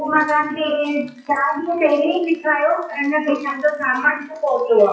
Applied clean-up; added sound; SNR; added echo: classical method WPE with log-MMSE.